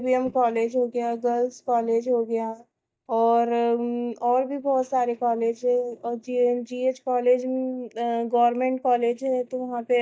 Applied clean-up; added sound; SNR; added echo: neural mask model DeepFilterNet 3.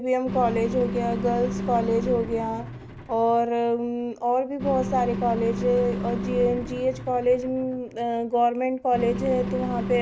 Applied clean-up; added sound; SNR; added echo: none; Engine; 7 dB; none.